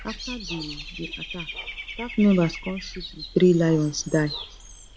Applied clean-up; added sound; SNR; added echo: none; Bird / Dog; 12 dB; none.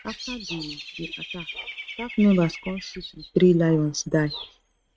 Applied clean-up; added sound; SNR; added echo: neural mask model RNNoise.